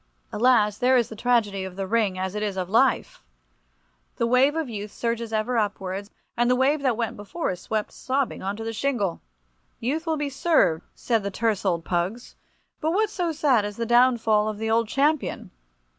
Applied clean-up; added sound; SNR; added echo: none; none; none; none.